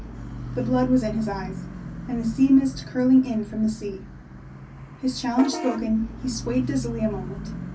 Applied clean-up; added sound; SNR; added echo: none; Bus / Vehicle horn, car horn, honking; 10 dB; reverberation time 0.3 s.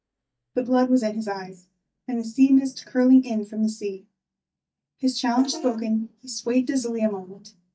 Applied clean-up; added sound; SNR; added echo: neural mask model DeepFilterNet 3.